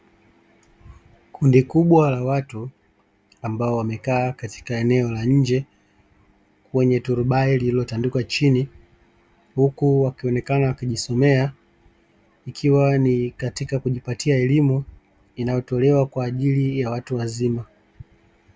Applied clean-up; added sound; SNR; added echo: none; none; none; none.